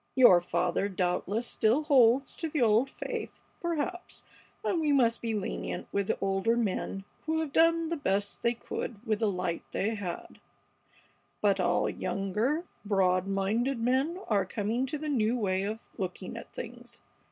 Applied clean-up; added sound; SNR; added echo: none; none; none; none.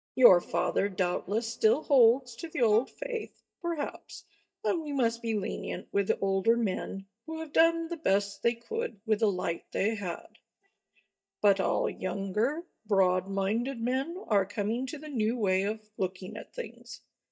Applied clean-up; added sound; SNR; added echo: neural mask model DeepFilterNet 3.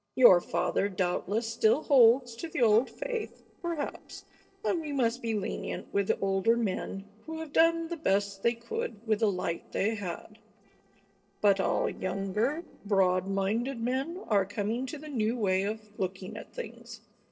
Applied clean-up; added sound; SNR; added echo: neural separator model SepFormer DNS4.